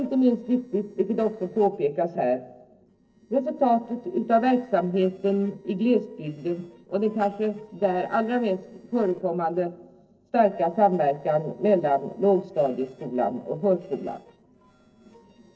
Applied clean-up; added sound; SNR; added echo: neural separator model SepFormer DNS4.